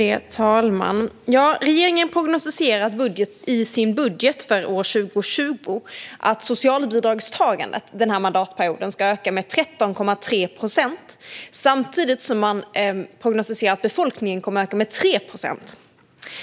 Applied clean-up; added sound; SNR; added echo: none; none; none; none.